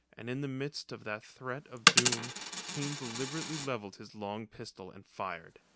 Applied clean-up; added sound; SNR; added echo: none; Coin (dropping); -4 dB; none.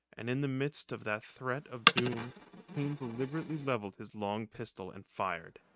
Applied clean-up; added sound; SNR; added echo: neural mask model RNNoise.